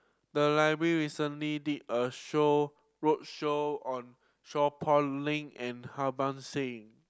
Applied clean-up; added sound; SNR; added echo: none; none; none; none.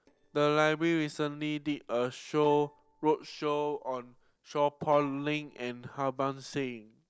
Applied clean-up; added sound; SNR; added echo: neural separator model SepFormer DNS4.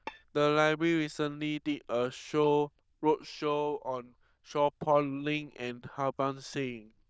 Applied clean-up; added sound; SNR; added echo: neural diffusion model UNIVERSE++.